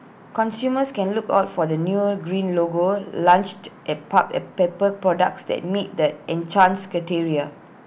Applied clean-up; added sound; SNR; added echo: none; none; none; none.